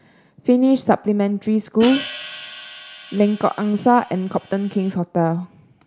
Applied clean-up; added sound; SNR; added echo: none; Hi-hat; 12 dB; none.